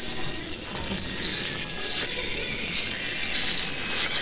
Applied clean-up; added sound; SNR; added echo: neural separator model SepFormer WHAMR!.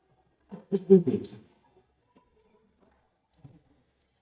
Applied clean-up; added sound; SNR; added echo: neural mask model DeepFilterNet 3.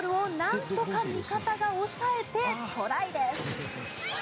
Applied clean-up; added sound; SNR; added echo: none; none; none; none.